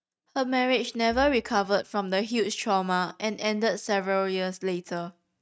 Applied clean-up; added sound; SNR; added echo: neural mask model RNNoise.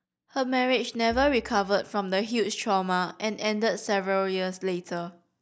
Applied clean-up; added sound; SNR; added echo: neural mask model DeepFilterNet 3.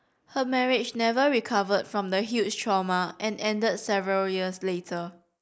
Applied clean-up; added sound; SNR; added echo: neural mask model Resemble Enhance denoiser.